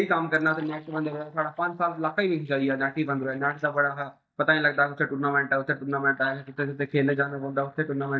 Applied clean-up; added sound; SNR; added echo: neural mask model DeepFilterNet 3.